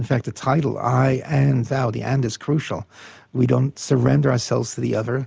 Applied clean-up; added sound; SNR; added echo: none; none; none; none.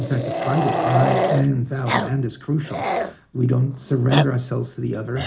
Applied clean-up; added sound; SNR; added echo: none; Growling; 3 dB; reverberation time 0.4 s.